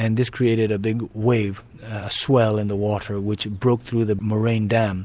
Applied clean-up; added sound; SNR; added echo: none; none; none; none.